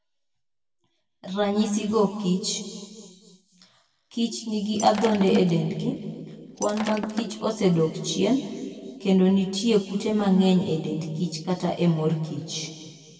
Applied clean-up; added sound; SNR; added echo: none; Shatter; 13 dB; reverberation time 2.1 s.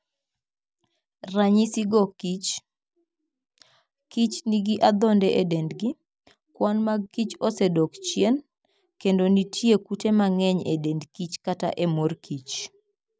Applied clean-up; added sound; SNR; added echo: none; none; none; none.